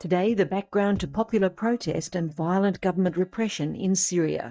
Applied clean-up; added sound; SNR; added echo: neural mask model DeepFilterNet 3.